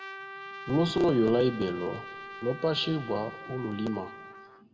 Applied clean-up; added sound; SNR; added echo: none; Trumpet; 13 dB; reverberation time 0.9 s.